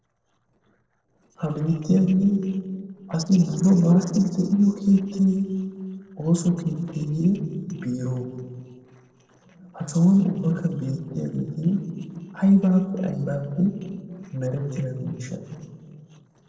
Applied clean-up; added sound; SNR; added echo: neural separator model SepFormer DNS4.